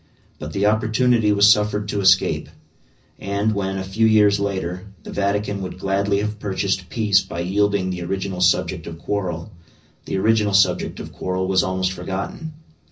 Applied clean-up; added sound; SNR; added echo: none; none; none; reverberation time 0.4 s.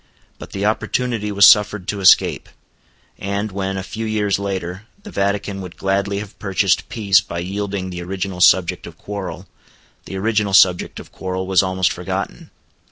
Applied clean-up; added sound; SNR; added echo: none; none; none; none.